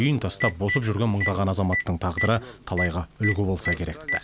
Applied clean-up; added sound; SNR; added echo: none; Telephone; 7 dB; none.